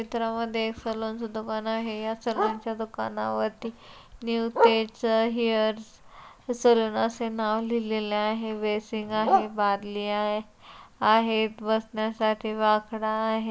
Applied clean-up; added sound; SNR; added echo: none; Bark; 8 dB; none.